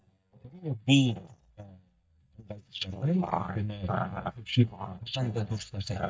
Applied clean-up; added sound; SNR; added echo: neural mask model DeepFilterNet 3.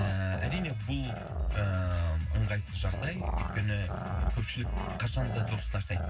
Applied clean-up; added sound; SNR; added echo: none; Growling; 10 dB; reverberation time 0.4 s.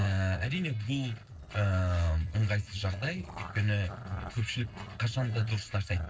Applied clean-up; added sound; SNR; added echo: neural separator model SepFormer DNS4.